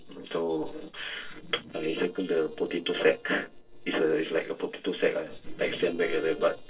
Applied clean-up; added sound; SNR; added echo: neural separator model SepFormer DNS4.